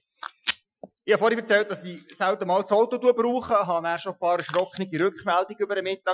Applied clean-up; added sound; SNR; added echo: classical method Wiener filter.